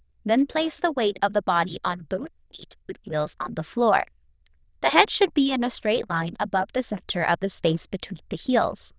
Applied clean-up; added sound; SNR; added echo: neural diffusion model UNIVERSE++.